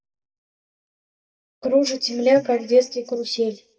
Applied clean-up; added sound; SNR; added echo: neural mask model DeepFilterNet 3.